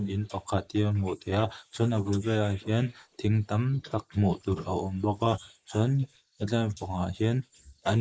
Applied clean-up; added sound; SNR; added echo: neural mask model Resemble Enhance denoiser.